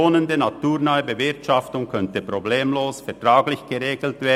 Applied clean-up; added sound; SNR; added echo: none; none; none; none.